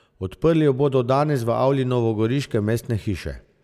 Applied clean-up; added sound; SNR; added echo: none; none; none; none.